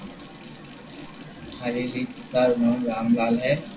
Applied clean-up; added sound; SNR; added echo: none; Water tap, faucet; 17 dB; reverberation time 0.1 s.